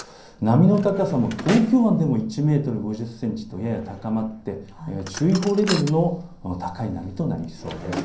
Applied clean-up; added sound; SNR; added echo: none; Drawer open or close; 15 dB; reverberation time 0.6 s.